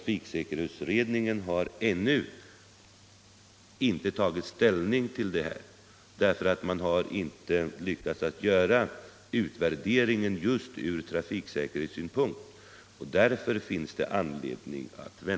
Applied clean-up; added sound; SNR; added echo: none; none; none; none.